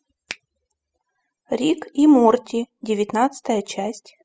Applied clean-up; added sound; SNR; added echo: classical method spectral subtraction.